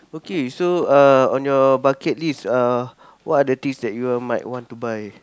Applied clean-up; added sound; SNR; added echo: none; none; none; none.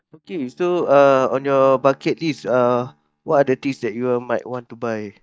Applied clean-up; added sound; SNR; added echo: neural mask model DeepFilterNet 3.